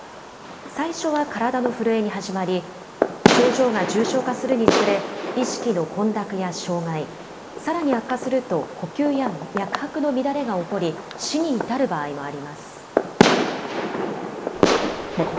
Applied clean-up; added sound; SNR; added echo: none; Fireworks; 1 dB; reverberation time 2.9 s.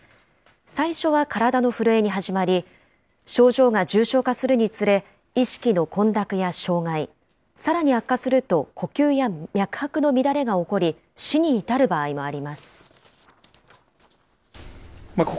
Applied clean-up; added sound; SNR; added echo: none; none; none; none.